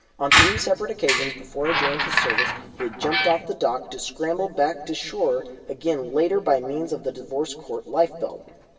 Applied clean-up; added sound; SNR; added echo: none; Squeak; -2 dB; reverberation time 1.3 s.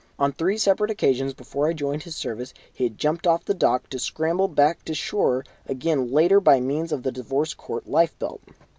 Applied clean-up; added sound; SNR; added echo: none; none; none; none.